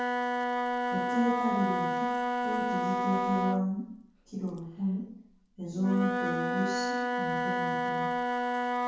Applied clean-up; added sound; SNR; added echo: none; Wind instrument, woodwind instrument; -3 dB; reverberation time 0.6 s.